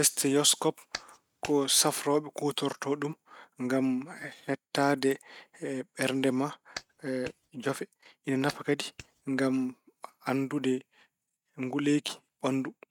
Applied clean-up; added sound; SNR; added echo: neural mask model RNNoise.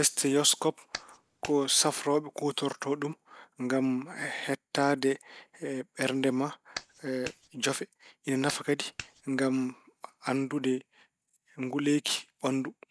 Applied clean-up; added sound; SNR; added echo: none; Clapping; 13 dB; none.